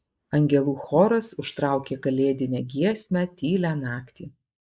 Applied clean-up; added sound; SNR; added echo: neural mask model Resemble Enhance denoiser.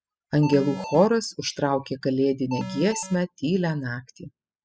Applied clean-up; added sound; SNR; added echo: classical method spectral subtraction.